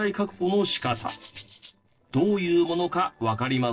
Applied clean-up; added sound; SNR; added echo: neural separator model SepFormer DNS4.